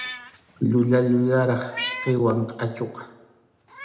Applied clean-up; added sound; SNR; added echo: none; Meow; 13 dB; reverberation time 0.6 s.